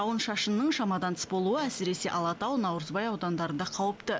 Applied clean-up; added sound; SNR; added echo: none; none; none; none.